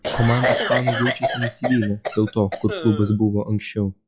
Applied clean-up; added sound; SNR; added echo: classical method log-MMSE.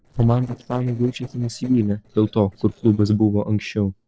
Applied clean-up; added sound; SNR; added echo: neural separator model SepFormer DNS4.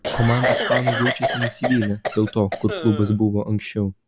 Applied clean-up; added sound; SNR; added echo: none; Cough; 3 dB; none.